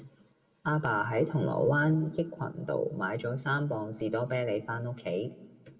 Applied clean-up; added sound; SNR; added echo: none; none; none; reverberation time 0.9 s.